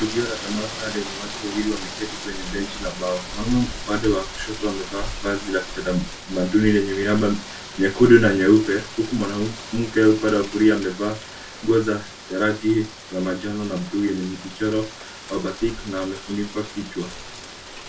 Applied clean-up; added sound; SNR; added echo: none; Rain; 12 dB; reverberation time 0.2 s.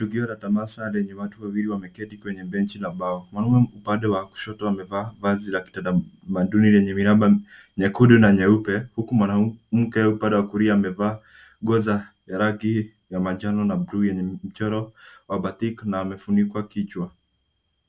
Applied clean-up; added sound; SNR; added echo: none; none; none; none.